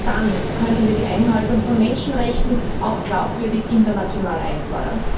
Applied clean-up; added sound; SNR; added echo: none; Ocean; 2 dB; reverberation time 0.6 s.